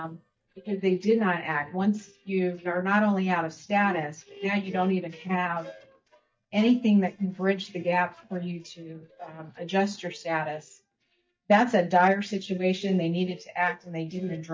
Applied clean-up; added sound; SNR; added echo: neural mask model DeepFilterNet 3.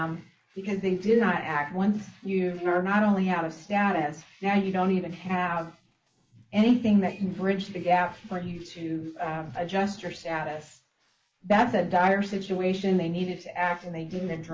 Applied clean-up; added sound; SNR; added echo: neural mask model Resemble Enhance denoiser.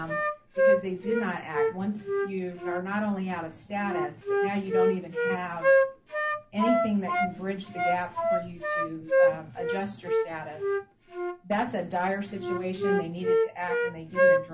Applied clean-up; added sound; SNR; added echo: none; Wind instrument, woodwind instrument; -5 dB; none.